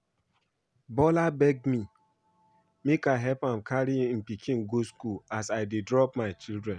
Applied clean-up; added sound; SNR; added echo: none; none; none; none.